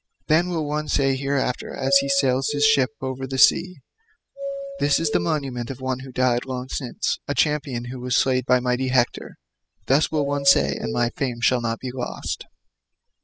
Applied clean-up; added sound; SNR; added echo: classical method spectral subtraction.